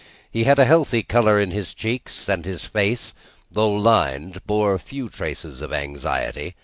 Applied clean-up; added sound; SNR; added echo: none; none; none; none.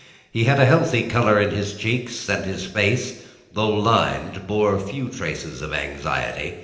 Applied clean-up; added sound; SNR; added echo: none; none; none; reverberation time 0.9 s.